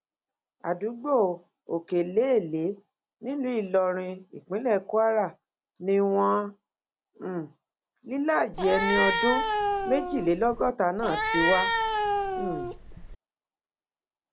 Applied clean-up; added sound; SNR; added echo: none; Cat; 0 dB; none.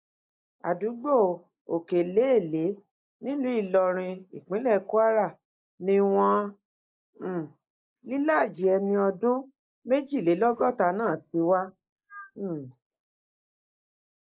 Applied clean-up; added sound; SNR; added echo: neural mask model Resemble Enhance denoiser.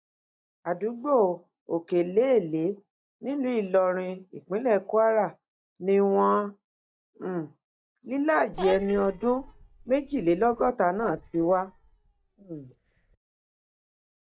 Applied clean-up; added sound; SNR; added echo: neural mask model DeepFilterNet 3.